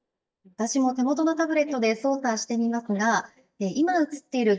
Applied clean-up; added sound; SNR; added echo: neural mask model DeepFilterNet 3.